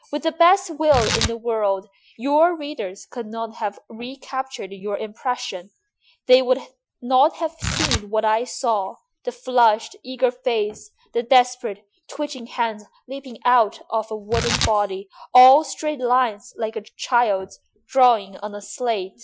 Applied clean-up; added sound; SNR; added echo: classical method Wiener filter.